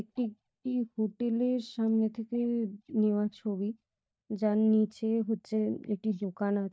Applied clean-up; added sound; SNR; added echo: neural mask model DeepFilterNet 3.